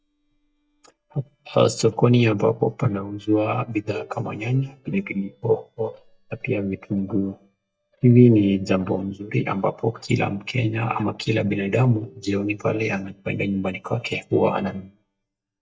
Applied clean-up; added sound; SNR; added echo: neural mask model DeepFilterNet 3.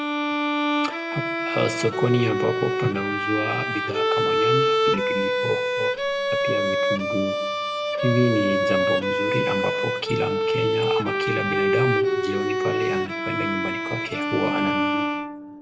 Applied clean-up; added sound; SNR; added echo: none; Bowed string instrument; -4 dB; reverberation time 1.3 s.